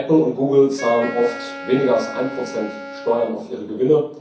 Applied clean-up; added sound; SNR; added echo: none; Wind instrument, woodwind instrument; 13 dB; reverberation time 0.6 s.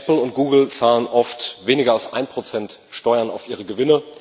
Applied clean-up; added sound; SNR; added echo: none; none; none; none.